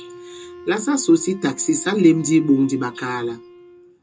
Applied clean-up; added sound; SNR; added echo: none; Wind instrument, woodwind instrument; 20 dB; reverberation time 0.2 s.